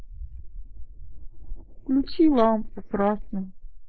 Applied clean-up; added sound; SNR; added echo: neural mask model Resemble Enhance denoiser.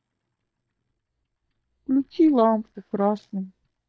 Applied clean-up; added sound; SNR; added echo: neural mask model DeepFilterNet 3.